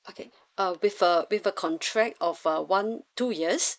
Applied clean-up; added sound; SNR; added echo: neural mask model Resemble Enhance denoiser.